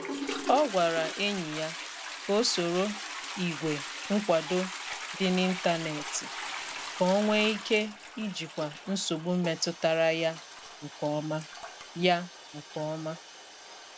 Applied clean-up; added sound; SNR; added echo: none; Toilet flush; 9 dB; none.